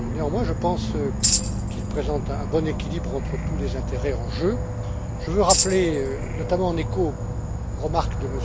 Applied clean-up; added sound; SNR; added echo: none; Tambourine + Insect / Frog; -1 dB; none.